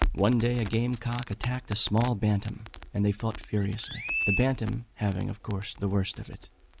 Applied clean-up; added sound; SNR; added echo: none; Crackle + Chirp, tweet; 8 dB; none.